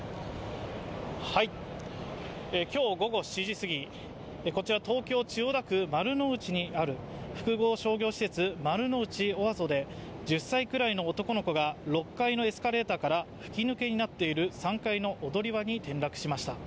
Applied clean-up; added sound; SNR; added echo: none; none; none; none.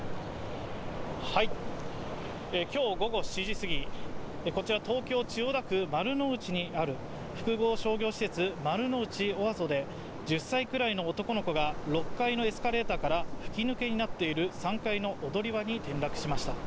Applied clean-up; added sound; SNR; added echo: none; Waves, surf; 5 dB; none.